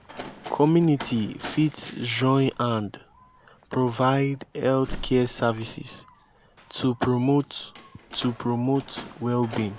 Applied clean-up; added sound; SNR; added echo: none; Slam; 16 dB; none.